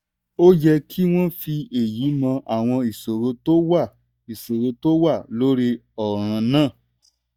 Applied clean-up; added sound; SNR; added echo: neural mask model DeepFilterNet 3.